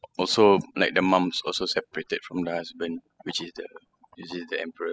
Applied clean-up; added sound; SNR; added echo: classical method spectral subtraction.